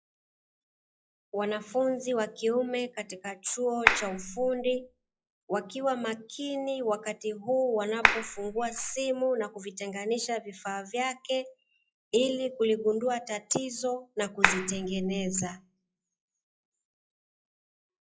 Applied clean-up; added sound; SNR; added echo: classical method log-MMSE.